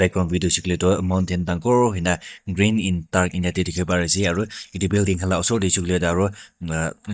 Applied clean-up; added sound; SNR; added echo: neural mask model DeepFilterNet 3.